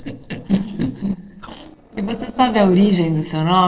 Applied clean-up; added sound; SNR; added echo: neural separator model SepFormer DNS4.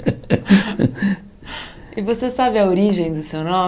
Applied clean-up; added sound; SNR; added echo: none; none; none; none.